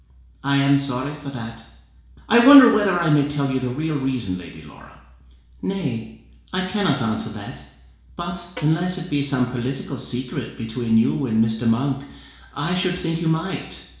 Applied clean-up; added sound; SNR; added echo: none; Snare drum; 19 dB; reverberation time 0.7 s.